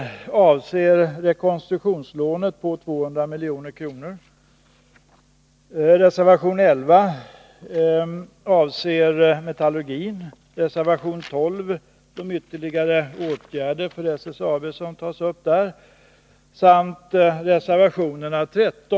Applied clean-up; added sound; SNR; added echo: none; none; none; none.